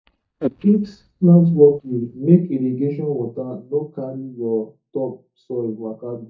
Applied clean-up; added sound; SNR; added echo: neural mask model DeepFilterNet 3.